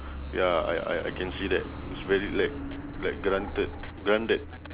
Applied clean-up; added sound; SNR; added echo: none; Truck; 9 dB; none.